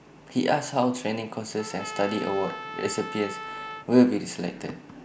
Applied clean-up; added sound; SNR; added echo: none; Trumpet; 12 dB; none.